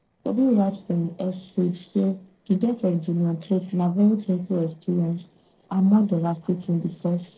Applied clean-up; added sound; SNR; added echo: neural separator model SepFormer DNS4.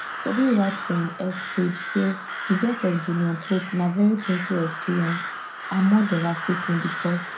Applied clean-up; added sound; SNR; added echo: none; Crow; 9 dB; reverberation time 0.2 s.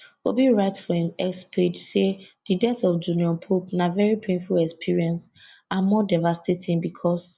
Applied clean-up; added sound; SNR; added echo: none; none; none; none.